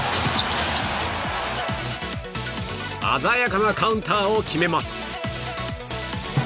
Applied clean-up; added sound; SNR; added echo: none; Drum; 15 dB; none.